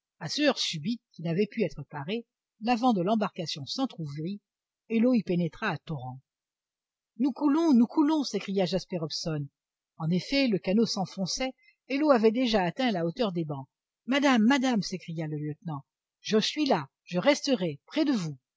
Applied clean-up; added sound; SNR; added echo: none; none; none; none.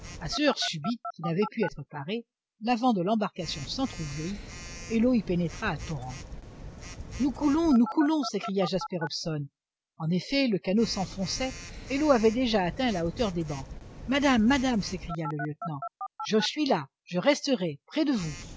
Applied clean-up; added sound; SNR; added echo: none; Telephone; 13 dB; none.